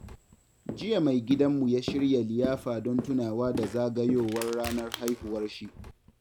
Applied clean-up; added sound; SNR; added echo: none; Walk, footsteps + Crushing; 11 dB; none.